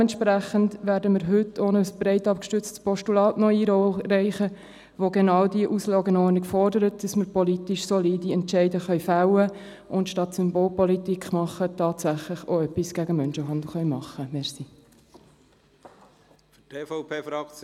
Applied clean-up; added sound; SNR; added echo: none; none; none; none.